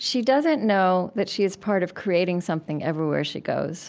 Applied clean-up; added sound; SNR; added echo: none; none; none; none.